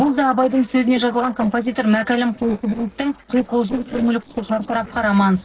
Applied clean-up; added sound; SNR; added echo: neural separator model SepFormer DNS4.